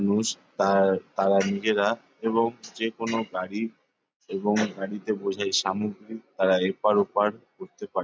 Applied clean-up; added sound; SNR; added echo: none; none; none; none.